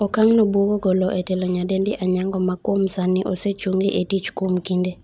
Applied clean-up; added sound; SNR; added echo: none; none; none; none.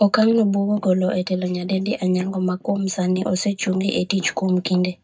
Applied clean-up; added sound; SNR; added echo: neural mask model DeepFilterNet 3.